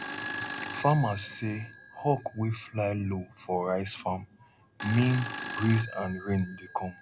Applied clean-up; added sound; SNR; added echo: none; Telephone; 0 dB; none.